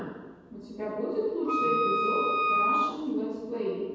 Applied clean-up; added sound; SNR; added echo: none; Wind instrument, woodwind instrument; -4 dB; reverberation time 1.2 s.